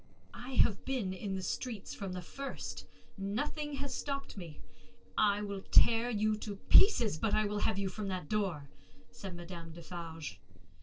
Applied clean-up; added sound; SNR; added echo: neural separator model SepFormer DNS4.